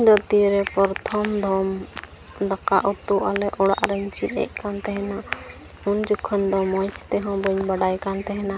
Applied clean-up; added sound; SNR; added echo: none; none; none; none.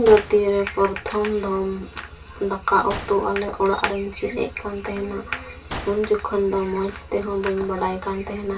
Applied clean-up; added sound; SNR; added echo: none; Gunshot, gunfire; 18 dB; reverberation time 0.2 s.